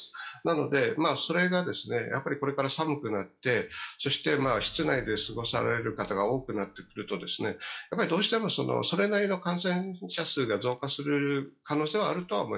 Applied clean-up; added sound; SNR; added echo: classical method log-MMSE.